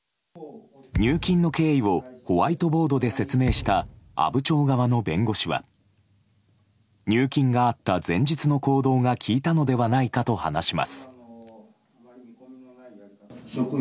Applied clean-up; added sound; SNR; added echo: none; Thump, thud; 9 dB; none.